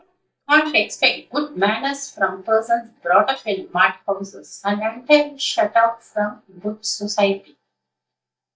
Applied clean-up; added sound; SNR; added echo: neural mask model DeepFilterNet 3.